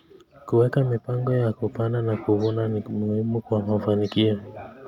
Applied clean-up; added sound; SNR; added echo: none; none; none; none.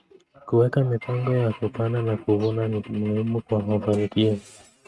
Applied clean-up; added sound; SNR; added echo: neural mask model RNNoise.